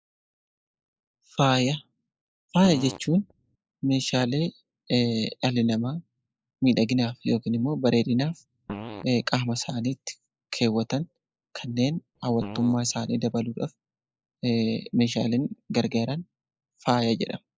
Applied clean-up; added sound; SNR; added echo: neural mask model Resemble Enhance denoiser.